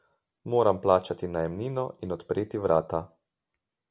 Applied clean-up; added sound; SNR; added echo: none; none; none; none.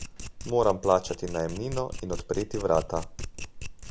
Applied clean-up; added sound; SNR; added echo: none; Domestic sounds, home sounds; 8 dB; none.